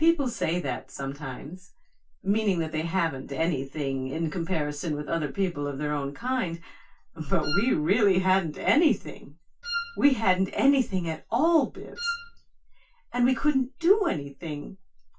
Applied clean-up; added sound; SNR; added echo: none; Wind instrument, woodwind instrument; 8 dB; reverberation time 0.1 s.